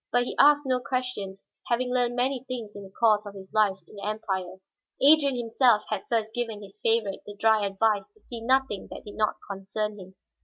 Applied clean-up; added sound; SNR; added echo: none; none; none; none.